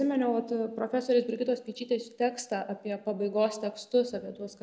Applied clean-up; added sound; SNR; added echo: none; none; none; none.